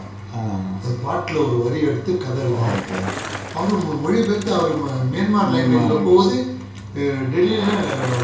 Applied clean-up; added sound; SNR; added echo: none; Bicycle; 15 dB; reverberation time 0.2 s.